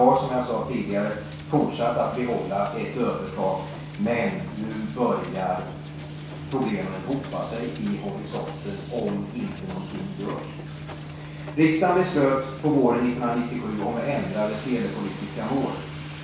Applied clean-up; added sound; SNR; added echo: none; Hiss; 17 dB; reverberation time 0.6 s.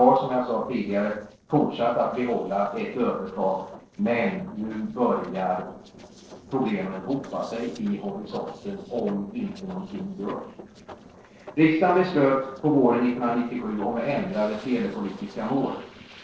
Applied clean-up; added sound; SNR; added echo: neural separator model SepFormer DNS4.